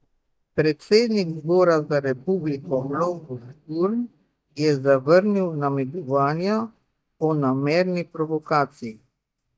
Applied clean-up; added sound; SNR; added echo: neural mask model DeepFilterNet 3.